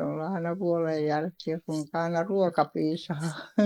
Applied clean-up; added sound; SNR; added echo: neural mask model Resemble Enhance denoiser.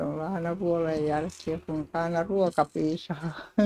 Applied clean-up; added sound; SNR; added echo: neural mask model RNNoise.